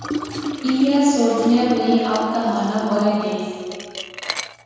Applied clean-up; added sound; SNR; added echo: none; Liquid; 9 dB; reverberation time 1.9 s.